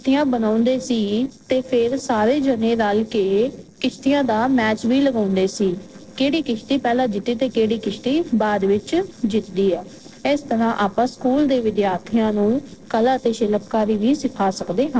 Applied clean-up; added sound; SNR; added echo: neural separator model SepFormer DNS4.